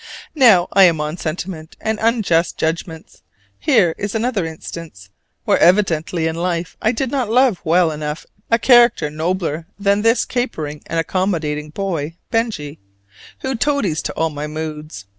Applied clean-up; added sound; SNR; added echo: none; none; none; none.